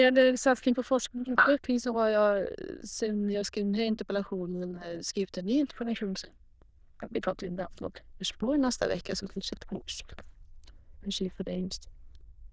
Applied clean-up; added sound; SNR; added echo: neural diffusion model UNIVERSE++.